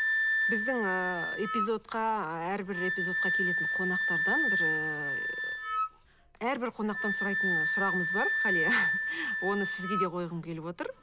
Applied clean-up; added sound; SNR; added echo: none; Wind instrument, woodwind instrument; -3 dB; none.